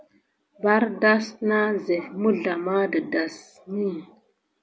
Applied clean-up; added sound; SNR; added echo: none; none; none; none.